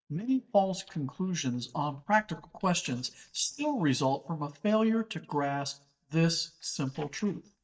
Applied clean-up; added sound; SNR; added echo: neural mask model DeepFilterNet 3.